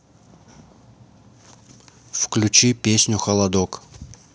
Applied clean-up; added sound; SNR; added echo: none; none; none; none.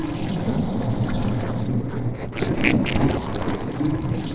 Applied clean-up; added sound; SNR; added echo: neural separator model SepFormer DNS4.